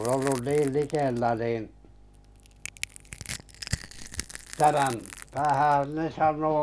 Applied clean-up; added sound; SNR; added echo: none; Crushing; 13 dB; none.